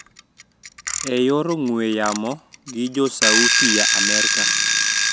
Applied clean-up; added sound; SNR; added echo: none; Alarm / Clock; -3 dB; none.